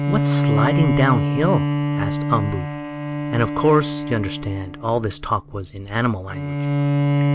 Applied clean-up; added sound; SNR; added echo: none; Bowed string instrument; -1 dB; none.